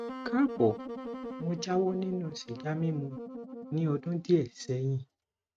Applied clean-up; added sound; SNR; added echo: neural mask model RNNoise.